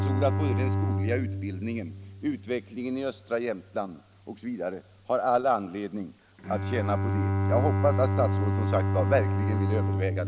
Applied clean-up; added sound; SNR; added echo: none; Bowed string instrument; -1 dB; none.